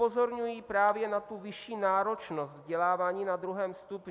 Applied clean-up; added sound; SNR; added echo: none; none; none; none.